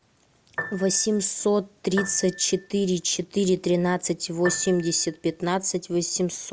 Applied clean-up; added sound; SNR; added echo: none; Piano; 13 dB; none.